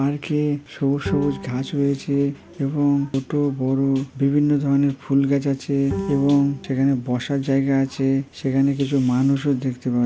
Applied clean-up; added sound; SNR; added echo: none; Bowed string instrument; 15 dB; none.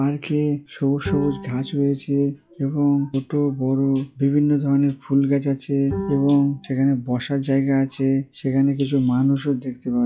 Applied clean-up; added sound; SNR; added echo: classical method log-MMSE.